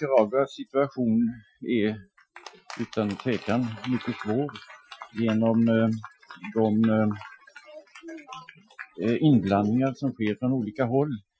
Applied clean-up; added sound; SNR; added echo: classical method Wiener filter.